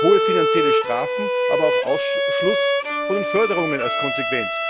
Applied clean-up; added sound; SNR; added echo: none; Bowed string instrument; -3 dB; none.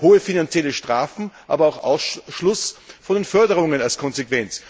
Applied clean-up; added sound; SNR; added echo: none; none; none; none.